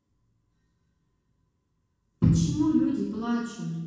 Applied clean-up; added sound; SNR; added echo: none; none; none; reverberation time 1.2 s.